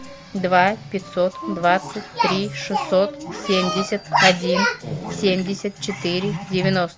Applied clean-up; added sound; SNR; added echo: none; none; none; none.